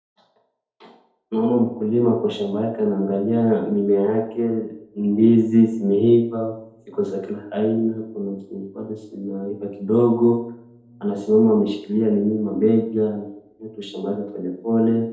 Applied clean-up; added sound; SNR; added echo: none; none; none; reverberation time 2.0 s.